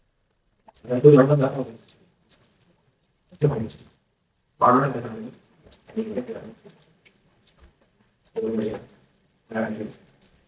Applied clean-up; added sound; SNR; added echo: neural mask model DeepFilterNet 3.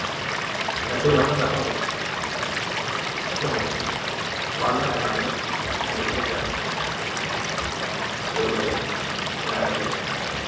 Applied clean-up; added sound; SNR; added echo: none; Stream / Liquid; -3 dB; reverberation time 0.7 s.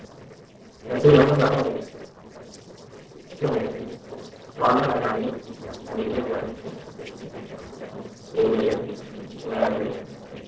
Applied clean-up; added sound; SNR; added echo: neural separator model SepFormer DNS4.